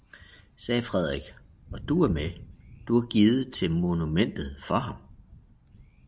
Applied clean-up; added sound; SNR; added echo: none; Thunder; 17 dB; none.